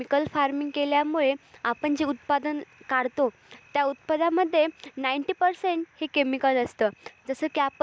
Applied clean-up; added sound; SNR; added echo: none; none; none; none.